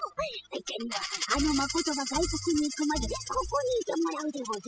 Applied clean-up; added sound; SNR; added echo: classical method spectral subtraction.